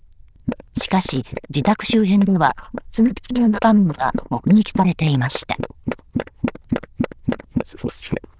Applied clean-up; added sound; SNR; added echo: neural diffusion model UNIVERSE++.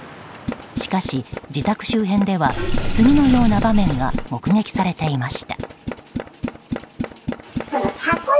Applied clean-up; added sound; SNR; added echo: none; Sink (filling or washing) / Water + Tools; 4 dB; none.